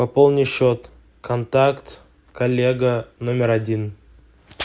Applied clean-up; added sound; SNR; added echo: none; none; none; none.